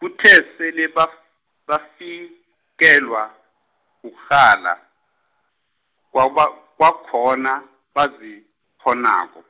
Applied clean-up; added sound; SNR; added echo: none; none; none; none.